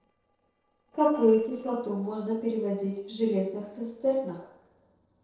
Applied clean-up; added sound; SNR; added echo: neural separator model SepFormer DNS4.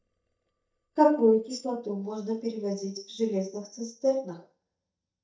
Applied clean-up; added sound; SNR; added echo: neural mask model DeepFilterNet 3.